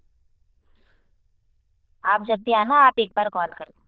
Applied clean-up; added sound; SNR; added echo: neural diffusion model UNIVERSE++.